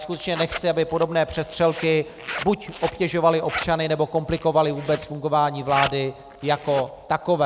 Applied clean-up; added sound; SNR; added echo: none; Zipper (clothing); 12 dB; none.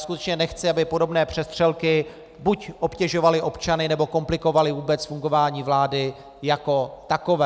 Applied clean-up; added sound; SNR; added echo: none; none; none; none.